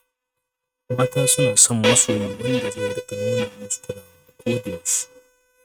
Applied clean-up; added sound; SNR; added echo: neural mask model RNNoise.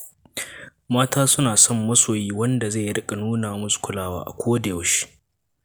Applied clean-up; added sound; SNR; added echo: none; none; none; none.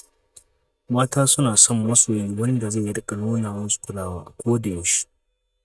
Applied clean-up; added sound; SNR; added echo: neural mask model DeepFilterNet 3.